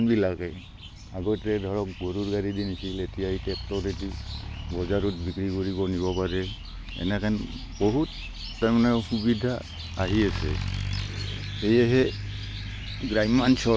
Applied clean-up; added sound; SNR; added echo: none; none; none; none.